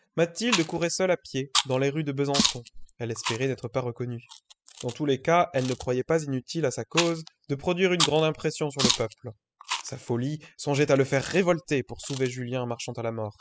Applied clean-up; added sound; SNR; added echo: classical method spectral subtraction.